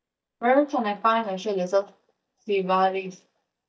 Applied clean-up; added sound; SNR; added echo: neural mask model DeepFilterNet 3.